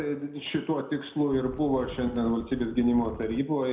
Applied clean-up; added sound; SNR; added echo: none; Wind; 14 dB; reverberation time 0.5 s.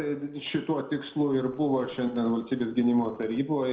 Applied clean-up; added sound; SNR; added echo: neural separator model SepFormer DNS4.